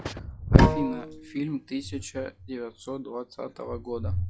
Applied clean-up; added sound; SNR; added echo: classical method log-MMSE.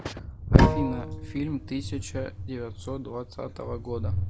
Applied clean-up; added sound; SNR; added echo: none; Bowed string instrument; 7 dB; none.